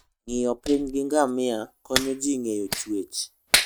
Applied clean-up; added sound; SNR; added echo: neural mask model RNNoise.